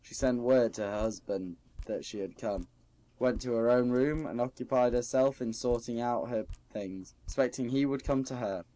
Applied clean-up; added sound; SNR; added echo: none; Drip; 17 dB; none.